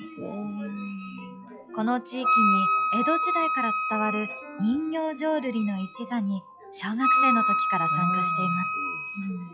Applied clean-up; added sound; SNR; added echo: classical method log-MMSE.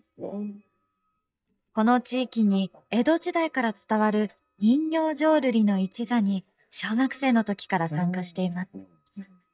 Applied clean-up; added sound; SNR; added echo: neural mask model DeepFilterNet 3.